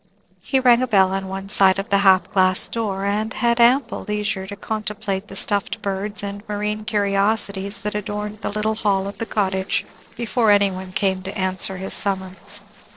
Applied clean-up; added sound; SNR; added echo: neural separator model SepFormer DNS4.